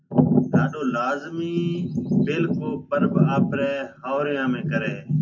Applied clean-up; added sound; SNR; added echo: none; none; none; reverberation time 0.3 s.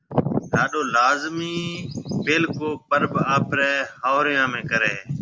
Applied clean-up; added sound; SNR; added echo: none; none; none; none.